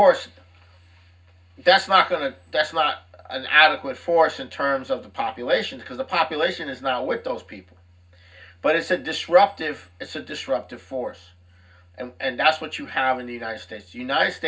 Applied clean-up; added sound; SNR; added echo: none; none; none; reverberation time 0.4 s.